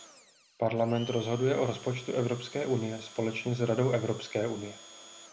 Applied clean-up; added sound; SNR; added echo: none; Domestic sounds, home sounds; 18 dB; none.